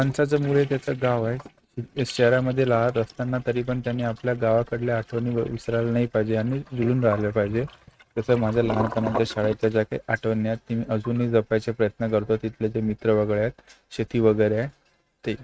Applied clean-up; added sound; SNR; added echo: neural mask model RNNoise.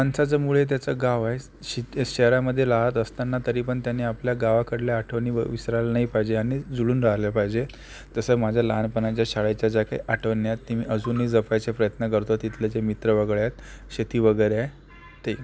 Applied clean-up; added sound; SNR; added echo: none; none; none; none.